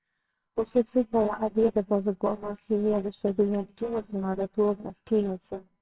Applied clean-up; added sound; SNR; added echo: neural separator model SepFormer WHAMR!.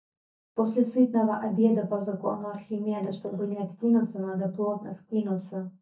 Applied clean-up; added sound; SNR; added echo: neural mask model DeepFilterNet 3.